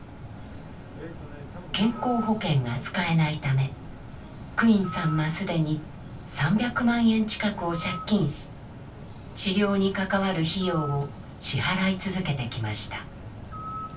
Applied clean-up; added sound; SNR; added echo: none; Bird; 14 dB; reverberation time 0.2 s.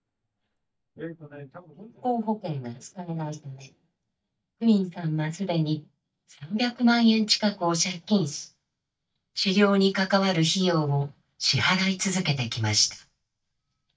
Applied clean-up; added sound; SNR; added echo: neural mask model DeepFilterNet 3.